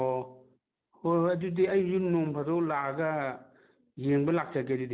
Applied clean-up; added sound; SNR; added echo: none; none; none; none.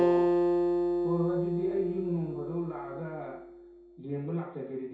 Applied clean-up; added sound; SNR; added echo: none; Acoustic guitar; -4 dB; reverberation time 0.6 s.